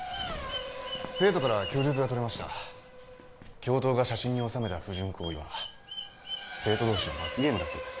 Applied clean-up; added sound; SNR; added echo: none; Bird vocalization, bird call, bird song + Race car, auto racing / Accelerating, revving, vroom; 8 dB; none.